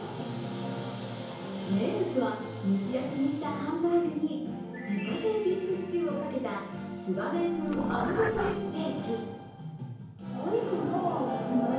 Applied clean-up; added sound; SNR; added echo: none; Dog; 5 dB; reverberation time 1.0 s.